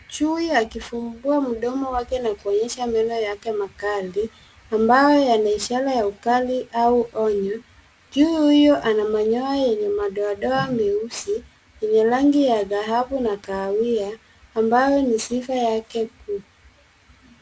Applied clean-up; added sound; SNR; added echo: none; none; none; none.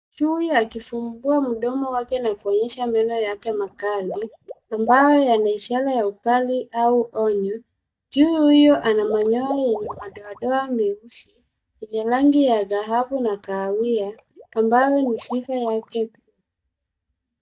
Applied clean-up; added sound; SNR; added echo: neural mask model DeepFilterNet 3.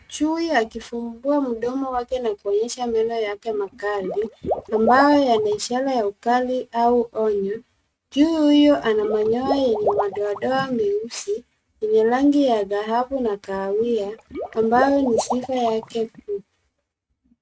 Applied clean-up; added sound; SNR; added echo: neural mask model RNNoise.